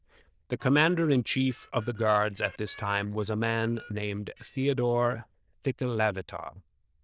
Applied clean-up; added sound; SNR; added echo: neural diffusion model UNIVERSE++.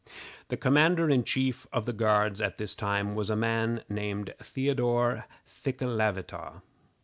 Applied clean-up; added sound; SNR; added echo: none; none; none; none.